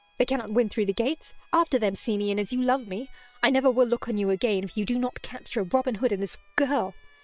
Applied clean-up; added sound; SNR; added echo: neural separator model SepFormer WHAM!.